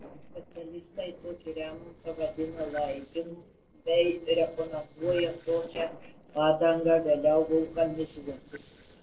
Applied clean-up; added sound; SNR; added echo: neural separator model SepFormer DNS4.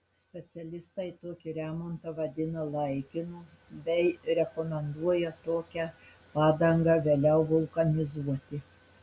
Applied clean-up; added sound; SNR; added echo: none; none; none; none.